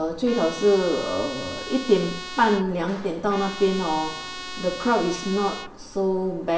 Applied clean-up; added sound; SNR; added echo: none; Trumpet; 12 dB; reverberation time 0.5 s.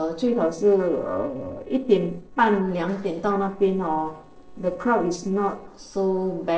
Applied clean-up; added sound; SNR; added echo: neural separator model SepFormer DNS4.